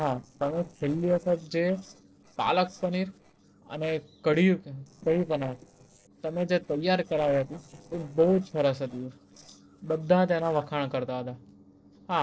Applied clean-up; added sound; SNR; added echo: neural separator model SepFormer DNS4.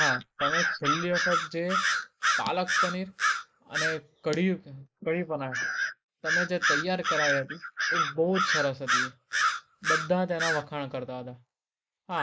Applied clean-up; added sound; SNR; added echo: neural mask model Resemble Enhance denoiser.